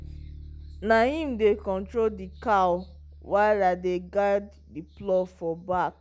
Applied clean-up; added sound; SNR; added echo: none; Bass guitar; 19 dB; none.